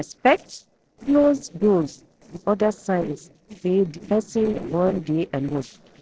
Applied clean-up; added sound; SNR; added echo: neural separator model SepFormer DNS4.